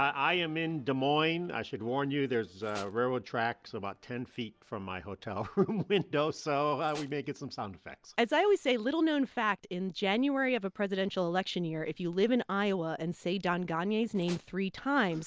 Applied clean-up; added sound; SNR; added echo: none; Tools; 17 dB; none.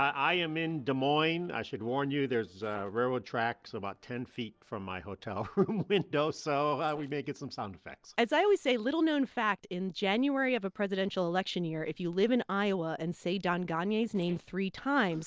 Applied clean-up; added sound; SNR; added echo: neural separator model SepFormer DNS4.